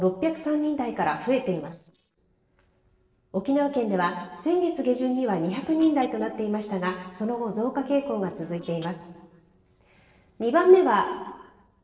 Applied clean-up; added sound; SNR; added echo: neural separator model SepFormer DNS4.